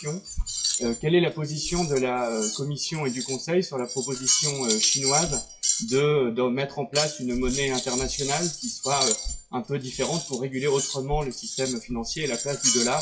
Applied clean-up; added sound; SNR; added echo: classical method WPE with log-MMSE.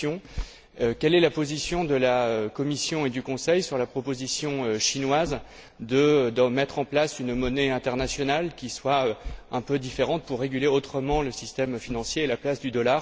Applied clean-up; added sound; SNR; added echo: none; none; none; none.